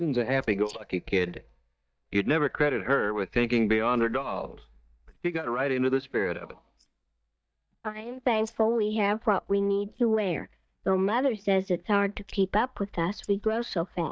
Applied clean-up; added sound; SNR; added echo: neural mask model DeepFilterNet 3.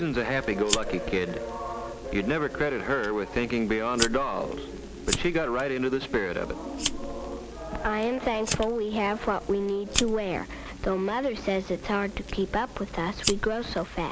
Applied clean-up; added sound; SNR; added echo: none; Fire; 9 dB; none.